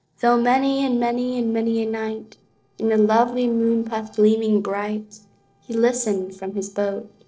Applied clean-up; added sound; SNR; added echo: neural separator model SepFormer DNS4.